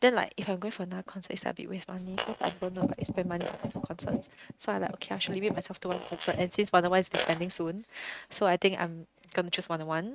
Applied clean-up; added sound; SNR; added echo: neural mask model RNNoise.